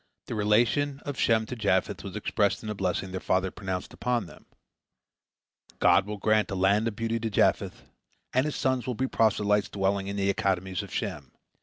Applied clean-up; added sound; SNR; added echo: none; none; none; none.